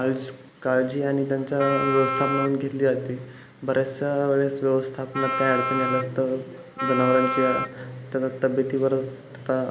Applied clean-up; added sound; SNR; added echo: none; Wind instrument, woodwind instrument; 3 dB; none.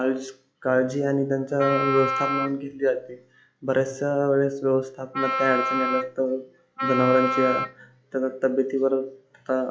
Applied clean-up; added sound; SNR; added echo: classical method log-MMSE.